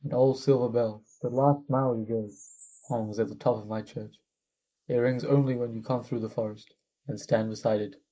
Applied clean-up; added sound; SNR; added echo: neural mask model Resemble Enhance denoiser.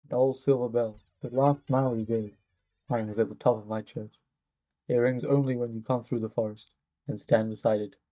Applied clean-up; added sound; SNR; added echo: neural mask model DeepFilterNet 3.